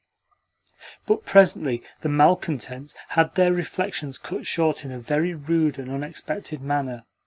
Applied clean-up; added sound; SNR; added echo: none; none; none; none.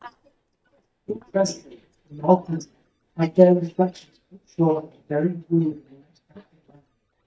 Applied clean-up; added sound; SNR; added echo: neural mask model DeepFilterNet 3.